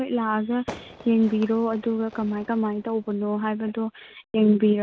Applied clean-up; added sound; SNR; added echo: none; Fireworks; 19 dB; none.